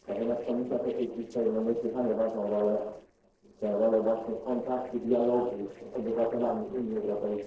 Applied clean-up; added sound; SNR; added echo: neural separator model SepFormer DNS4.